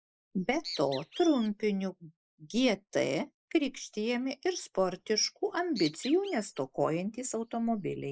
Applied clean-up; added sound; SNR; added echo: neural mask model Resemble Enhance denoiser.